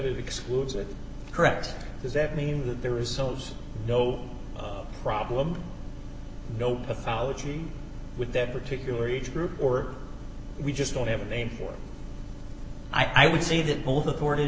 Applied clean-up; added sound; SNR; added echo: none; none; none; none.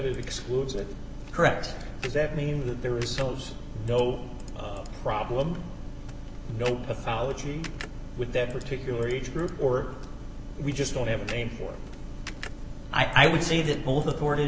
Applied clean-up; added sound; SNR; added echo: none; Computer keyboard; 20 dB; none.